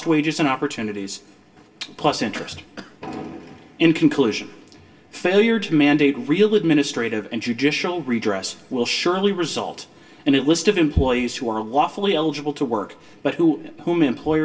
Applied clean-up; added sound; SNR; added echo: none; Cough; 20 dB; reverberation time 0.2 s.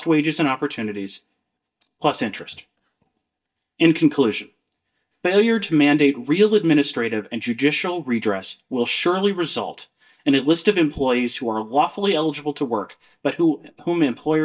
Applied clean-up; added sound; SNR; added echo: neural mask model DeepFilterNet 3.